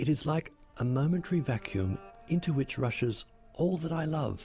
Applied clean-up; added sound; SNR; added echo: none; none; none; none.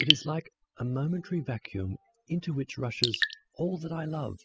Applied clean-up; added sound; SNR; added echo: classical method spectral subtraction.